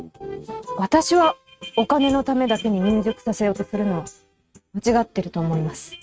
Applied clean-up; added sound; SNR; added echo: neural mask model RNNoise.